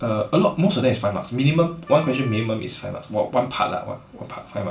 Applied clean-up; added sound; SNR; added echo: none; Wind instrument, woodwind instrument; 20 dB; reverberation time 0.3 s.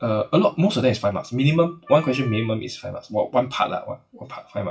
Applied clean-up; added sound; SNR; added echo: classical method WPE with log-MMSE.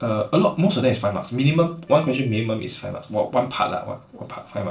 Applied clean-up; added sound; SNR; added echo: neural separator model SepFormer DNS4.